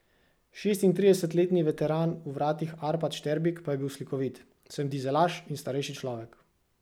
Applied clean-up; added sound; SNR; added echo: none; none; none; none.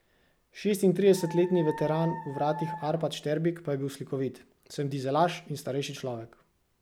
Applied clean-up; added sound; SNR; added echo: none; Dog; 11 dB; none.